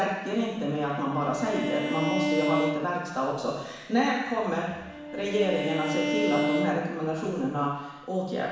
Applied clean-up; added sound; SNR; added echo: none; Bowed string instrument; 4 dB; reverberation time 1.1 s.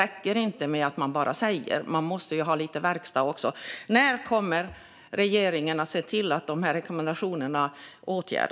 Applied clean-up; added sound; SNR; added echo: none; none; none; none.